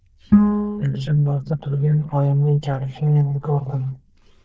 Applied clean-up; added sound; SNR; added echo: neural diffusion model UNIVERSE++.